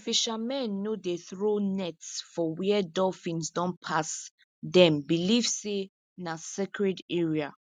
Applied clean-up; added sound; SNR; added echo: none; none; none; none.